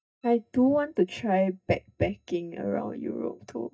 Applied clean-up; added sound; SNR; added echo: neural mask model DeepFilterNet 3.